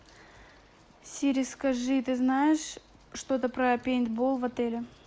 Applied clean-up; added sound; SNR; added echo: none; none; none; none.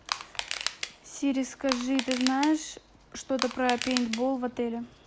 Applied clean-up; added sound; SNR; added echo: none; Crushing; 7 dB; none.